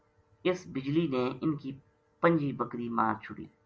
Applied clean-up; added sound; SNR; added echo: none; none; none; none.